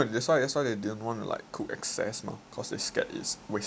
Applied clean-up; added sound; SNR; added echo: none; none; none; none.